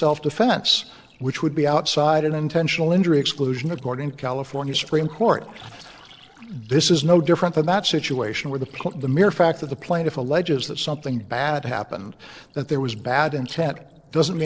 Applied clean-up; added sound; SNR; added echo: neural separator model SepFormer DNS4.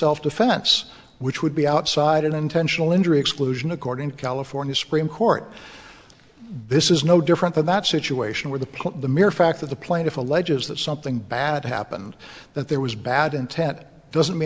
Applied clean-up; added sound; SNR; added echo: none; none; none; none.